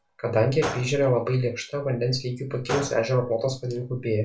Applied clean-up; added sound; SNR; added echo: none; Gunshot, gunfire; 13 dB; reverberation time 0.2 s.